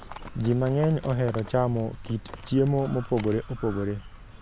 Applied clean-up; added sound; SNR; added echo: none; Livestock, farm animals, working animals; 15 dB; none.